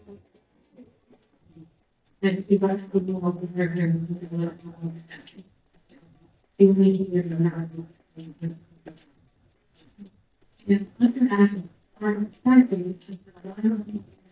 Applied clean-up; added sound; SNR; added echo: neural mask model DeepFilterNet 3.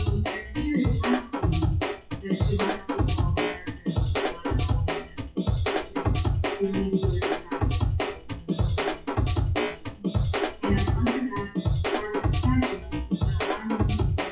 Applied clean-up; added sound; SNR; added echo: classical method WPE with log-MMSE.